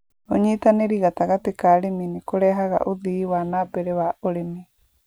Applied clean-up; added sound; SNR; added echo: none; none; none; none.